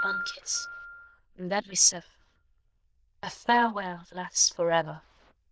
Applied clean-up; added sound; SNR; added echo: neural diffusion model UNIVERSE++.